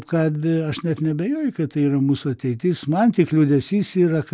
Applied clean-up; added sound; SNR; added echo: none; none; none; none.